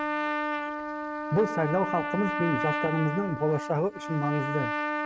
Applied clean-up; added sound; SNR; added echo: neural mask model RNNoise.